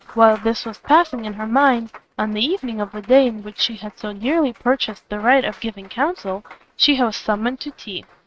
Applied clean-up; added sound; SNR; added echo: neural mask model RNNoise.